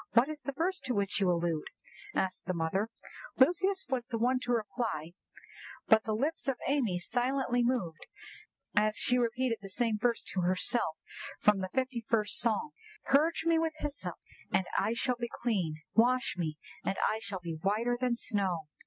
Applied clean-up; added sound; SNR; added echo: none; none; none; none.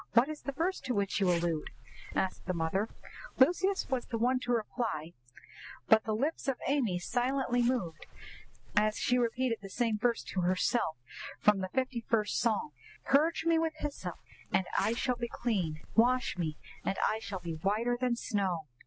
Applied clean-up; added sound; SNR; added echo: none; Zipper (clothing); 16 dB; none.